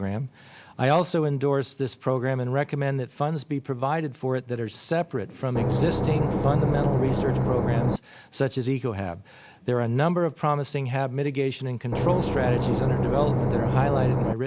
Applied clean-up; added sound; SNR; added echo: none; Engine / Boat, Water vehicle; -2 dB; none.